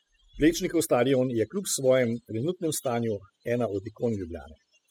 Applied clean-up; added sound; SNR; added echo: classical method spectral subtraction.